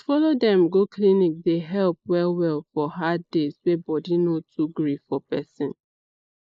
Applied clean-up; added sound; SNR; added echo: neural mask model Resemble Enhance denoiser.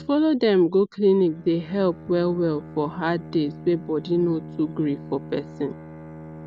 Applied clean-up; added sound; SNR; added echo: none; Bowed string instrument; 16 dB; none.